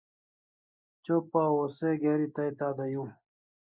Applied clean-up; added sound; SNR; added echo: neural mask model Resemble Enhance denoiser.